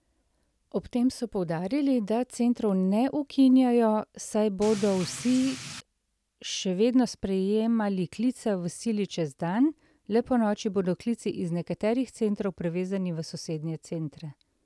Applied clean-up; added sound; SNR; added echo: none; Rain; 12 dB; none.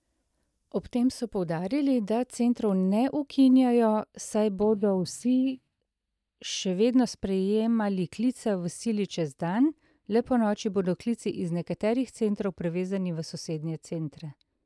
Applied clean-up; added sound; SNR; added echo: neural mask model DeepFilterNet 3.